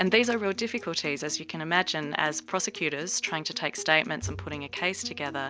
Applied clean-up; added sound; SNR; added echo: none; Acoustic guitar + Bowed string instrument; 16 dB; none.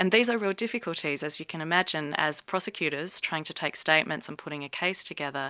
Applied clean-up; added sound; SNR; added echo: none; none; none; none.